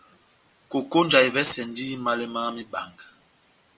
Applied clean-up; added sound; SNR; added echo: none; none; none; none.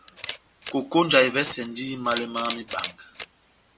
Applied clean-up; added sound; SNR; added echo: none; Camera; 13 dB; none.